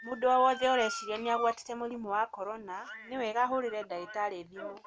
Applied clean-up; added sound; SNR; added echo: none; Motor vehicle (road) / Siren; 13 dB; none.